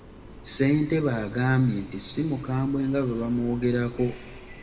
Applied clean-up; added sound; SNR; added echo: none; Train; 17 dB; reverberation time 1.7 s.